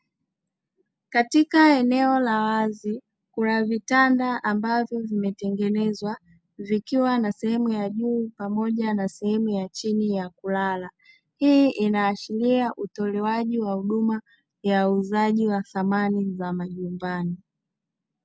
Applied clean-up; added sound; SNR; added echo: none; none; none; none.